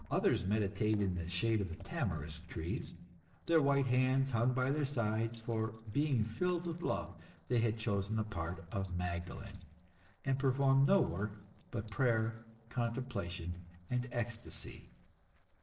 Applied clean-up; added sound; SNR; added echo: neural separator model SepFormer DNS4.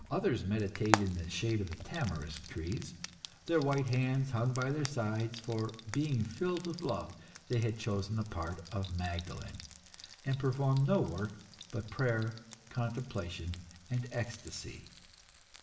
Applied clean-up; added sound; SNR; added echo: none; Frying (food); 11 dB; reverberation time 0.8 s.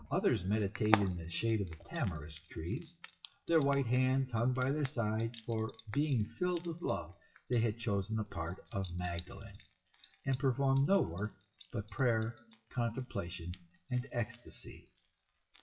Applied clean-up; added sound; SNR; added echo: classical method WPE with log-MMSE.